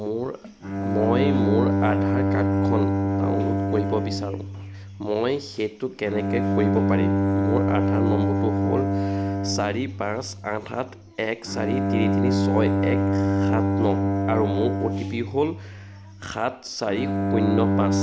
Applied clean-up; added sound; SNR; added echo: none; Bowed string instrument; -4 dB; none.